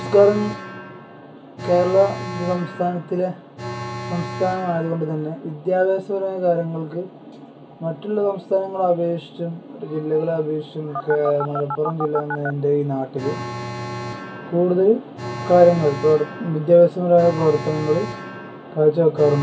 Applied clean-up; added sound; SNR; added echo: none; Alarm; 12 dB; reverberation time 0.2 s.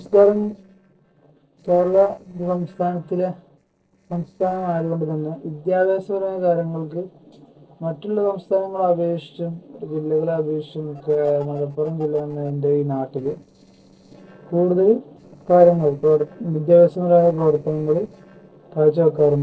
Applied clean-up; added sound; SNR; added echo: neural separator model SepFormer DNS4.